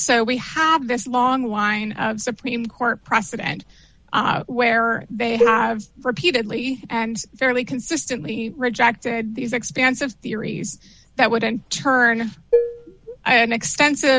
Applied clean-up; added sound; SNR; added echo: none; Dishes, pots, and pans; 2 dB; none.